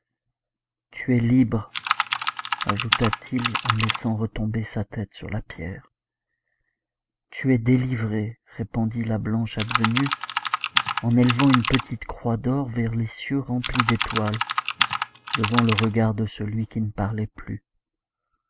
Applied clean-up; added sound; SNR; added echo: none; Computer keyboard; 1 dB; none.